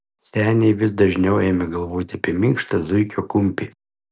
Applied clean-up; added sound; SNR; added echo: none; none; none; none.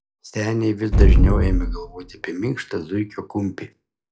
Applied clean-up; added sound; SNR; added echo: classical method log-MMSE.